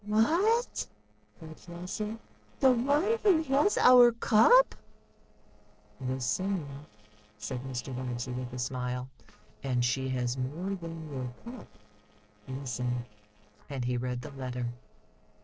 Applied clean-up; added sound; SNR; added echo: neural separator model SepFormer DNS4.